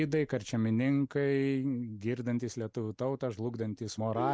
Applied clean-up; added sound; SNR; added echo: none; Vehicle horn, car horn, honking; 18 dB; none.